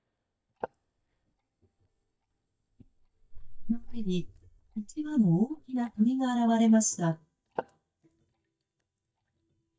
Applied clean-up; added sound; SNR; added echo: neural mask model DeepFilterNet 3.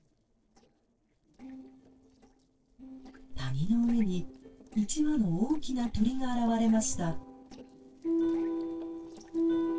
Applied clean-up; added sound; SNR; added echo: neural separator model SepFormer DNS4.